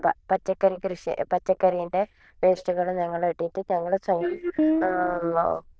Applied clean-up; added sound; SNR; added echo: neural diffusion model UNIVERSE++.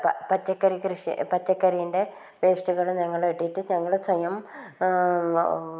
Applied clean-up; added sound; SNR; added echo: none; none; none; none.